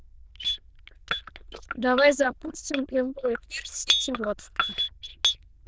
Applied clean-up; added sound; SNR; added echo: neural diffusion model UNIVERSE++.